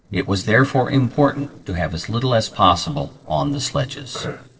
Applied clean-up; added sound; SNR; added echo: neural separator model SepFormer DNS4.